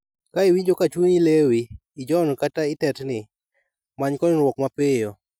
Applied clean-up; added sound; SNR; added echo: none; none; none; none.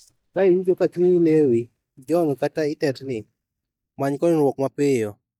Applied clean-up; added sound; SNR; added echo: neural mask model DeepFilterNet 3.